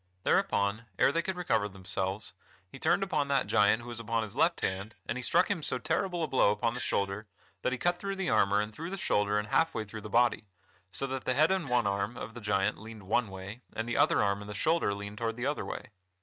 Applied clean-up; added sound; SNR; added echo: neural mask model RNNoise.